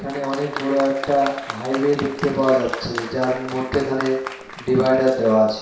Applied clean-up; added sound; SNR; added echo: none; Applause; 12 dB; reverberation time 0.7 s.